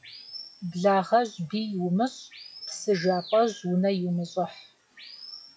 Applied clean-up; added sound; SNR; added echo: classical method log-MMSE.